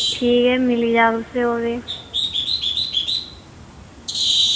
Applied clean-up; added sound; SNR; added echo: none; Bird; 2 dB; none.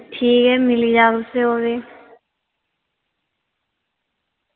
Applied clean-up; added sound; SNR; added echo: none; none; none; none.